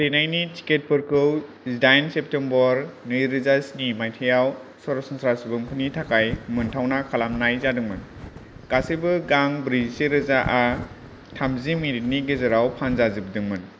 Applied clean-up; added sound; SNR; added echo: none; Wind; 15 dB; none.